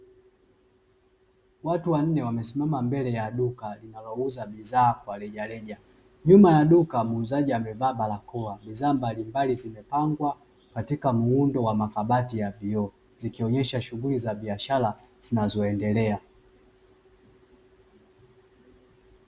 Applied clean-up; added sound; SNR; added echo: none; none; none; none.